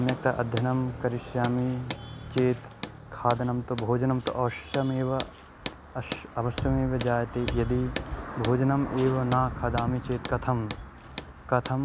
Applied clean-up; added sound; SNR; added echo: none; Hammer; 13 dB; none.